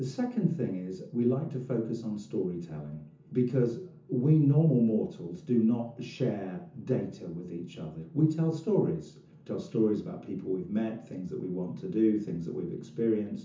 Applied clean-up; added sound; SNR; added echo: none; none; none; reverberation time 0.6 s.